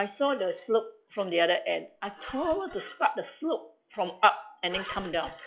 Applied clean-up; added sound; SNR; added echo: classical method log-MMSE.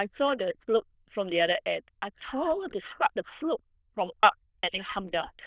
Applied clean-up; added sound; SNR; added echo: neural diffusion model UNIVERSE++.